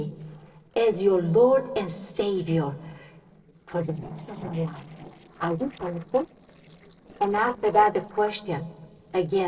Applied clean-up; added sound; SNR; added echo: neural separator model SepFormer DNS4.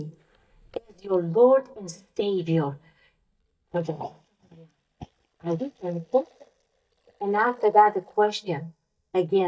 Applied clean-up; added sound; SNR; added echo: neural mask model DeepFilterNet 3.